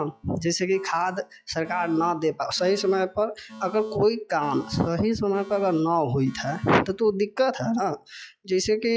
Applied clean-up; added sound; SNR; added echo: classical method log-MMSE.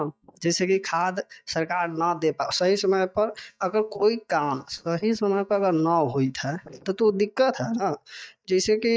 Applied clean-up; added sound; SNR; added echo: neural mask model DeepFilterNet 3.